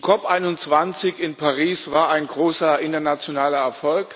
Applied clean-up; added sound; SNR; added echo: none; none; none; none.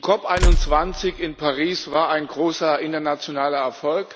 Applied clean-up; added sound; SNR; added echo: none; Tools; 0 dB; none.